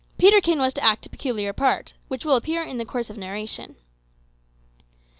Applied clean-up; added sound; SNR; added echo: none; none; none; none.